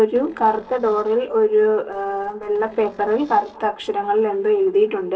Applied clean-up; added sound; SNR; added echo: neural separator model SepFormer DNS4.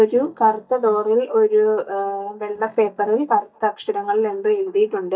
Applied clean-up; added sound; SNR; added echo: neural mask model DeepFilterNet 3.